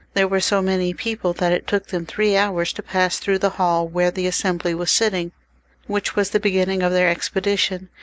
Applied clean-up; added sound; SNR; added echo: none; none; none; none.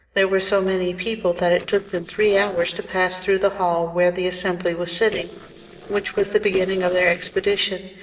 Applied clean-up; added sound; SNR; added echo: neural separator model SepFormer DNS4.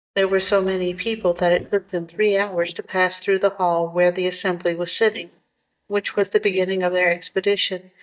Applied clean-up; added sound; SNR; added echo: neural mask model DeepFilterNet 3.